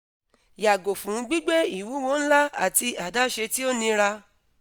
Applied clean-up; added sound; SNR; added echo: none; none; none; none.